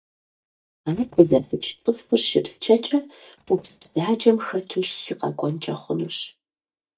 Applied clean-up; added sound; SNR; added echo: neural mask model DeepFilterNet 3.